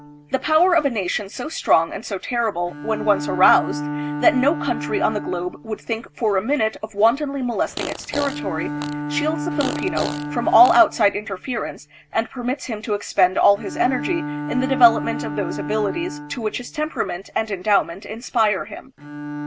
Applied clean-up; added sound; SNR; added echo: none; Fart + Bowed string instrument; 9 dB; none.